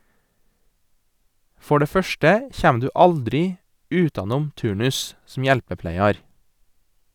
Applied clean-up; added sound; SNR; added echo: none; none; none; none.